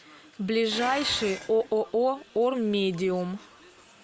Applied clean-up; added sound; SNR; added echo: none; Dishes, pots, and pans; 16 dB; none.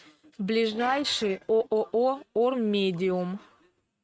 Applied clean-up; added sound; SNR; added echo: neural mask model RNNoise.